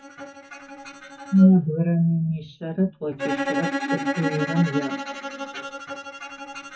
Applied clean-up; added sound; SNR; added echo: classical method WPE with log-MMSE.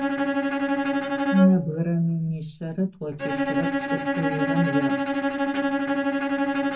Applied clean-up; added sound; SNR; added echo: none; Bowed string instrument; -2 dB; reverberation time 0.4 s.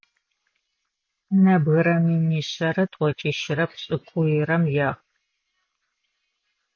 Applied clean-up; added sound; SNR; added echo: none; none; none; none.